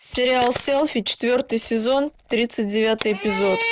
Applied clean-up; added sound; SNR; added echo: none; Camera; 15 dB; none.